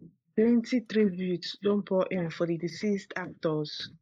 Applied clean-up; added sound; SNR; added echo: neural mask model Resemble Enhance denoiser.